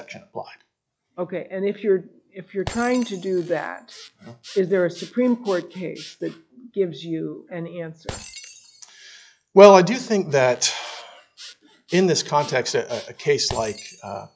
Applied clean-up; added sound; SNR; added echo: classical method log-MMSE.